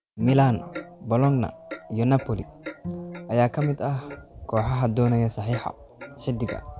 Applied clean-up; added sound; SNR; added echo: none; Clock + Bowed string instrument; 15 dB; none.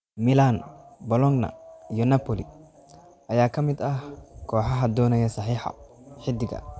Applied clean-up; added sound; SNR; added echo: none; none; none; none.